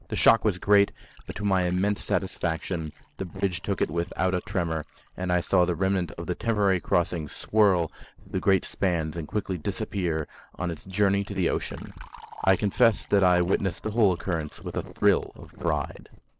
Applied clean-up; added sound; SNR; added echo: neural separator model SepFormer DNS4.